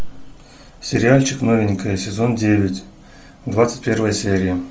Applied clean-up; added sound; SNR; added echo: none; none; none; none.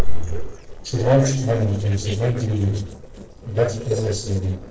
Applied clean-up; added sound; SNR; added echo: neural separator model SepFormer DNS4.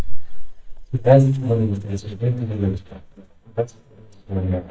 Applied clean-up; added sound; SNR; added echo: neural mask model DeepFilterNet 3.